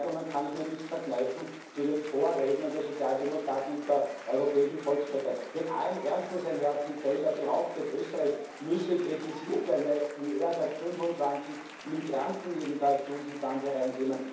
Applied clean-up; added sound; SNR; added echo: none; Applause / Cheering; 16 dB; reverberation time 1.2 s.